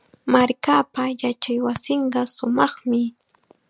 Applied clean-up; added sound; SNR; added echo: none; none; none; none.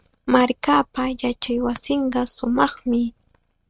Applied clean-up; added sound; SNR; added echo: neural mask model RNNoise.